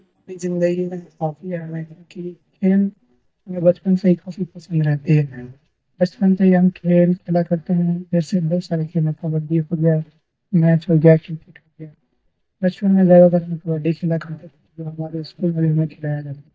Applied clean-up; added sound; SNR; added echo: neural mask model DeepFilterNet 3.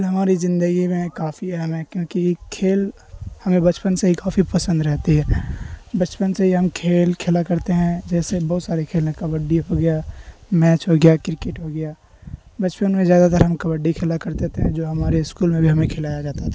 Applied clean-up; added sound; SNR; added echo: none; none; none; none.